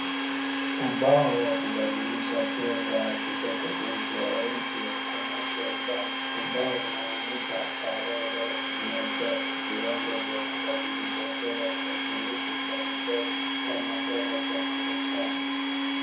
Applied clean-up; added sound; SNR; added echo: none; Domestic sounds, home sounds; -3 dB; reverberation time 0.5 s.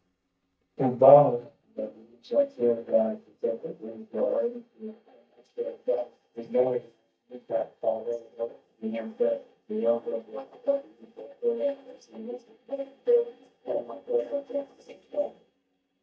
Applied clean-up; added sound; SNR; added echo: neural mask model DeepFilterNet 3.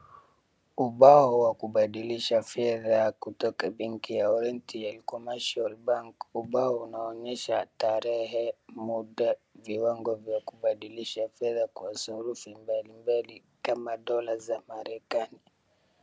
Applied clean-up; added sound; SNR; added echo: none; none; none; none.